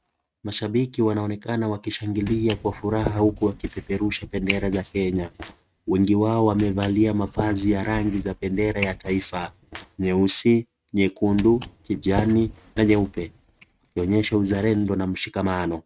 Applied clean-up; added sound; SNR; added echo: neural mask model RNNoise.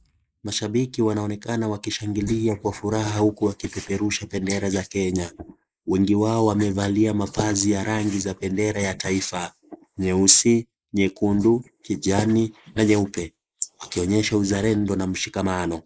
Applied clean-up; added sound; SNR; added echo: neural mask model Resemble Enhance denoiser.